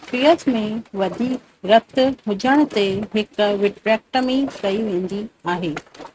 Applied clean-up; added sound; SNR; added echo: neural mask model RNNoise.